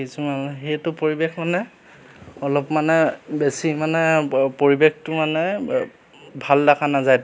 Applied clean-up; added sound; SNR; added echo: none; none; none; none.